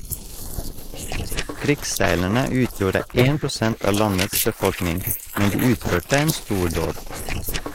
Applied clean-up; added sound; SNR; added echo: neural mask model Resemble Enhance denoiser.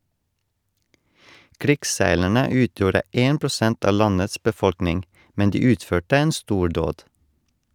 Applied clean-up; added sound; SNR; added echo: none; none; none; none.